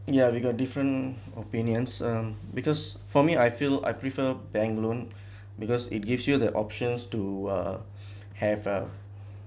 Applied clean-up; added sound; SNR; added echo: none; none; none; none.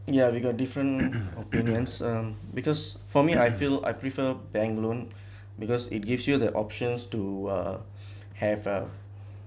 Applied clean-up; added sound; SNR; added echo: none; Cough; 2 dB; none.